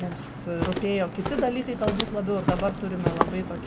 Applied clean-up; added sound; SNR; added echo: none; Walk, footsteps; 1 dB; reverberation time 2.4 s.